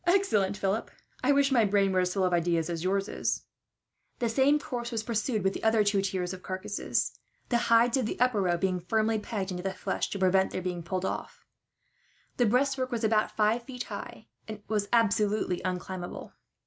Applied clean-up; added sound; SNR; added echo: none; none; none; none.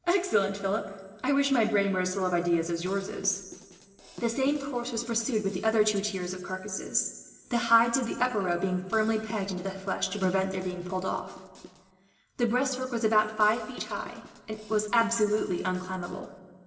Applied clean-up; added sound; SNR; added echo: neural separator model SepFormer DNS4.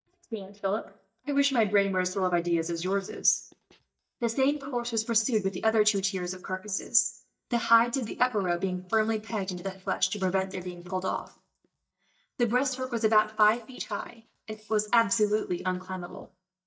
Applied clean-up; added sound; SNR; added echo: neural mask model DeepFilterNet 3.